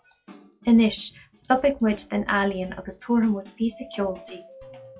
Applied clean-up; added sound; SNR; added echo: classical method log-MMSE.